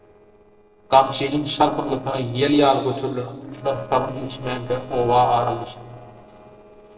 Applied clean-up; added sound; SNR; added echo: neural separator model SepFormer DNS4.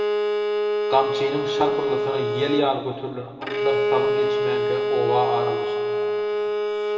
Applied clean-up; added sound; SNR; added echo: none; Bowed string instrument; -3 dB; reverberation time 2.1 s.